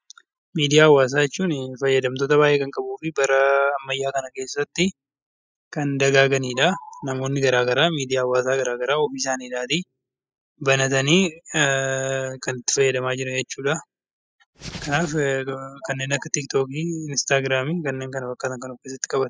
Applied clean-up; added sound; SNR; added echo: classical method spectral subtraction.